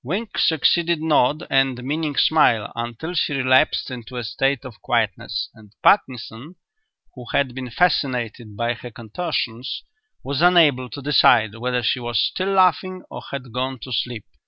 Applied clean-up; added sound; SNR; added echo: none; none; none; none.